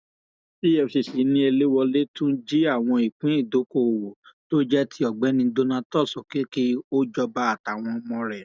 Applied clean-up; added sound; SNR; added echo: none; none; none; none.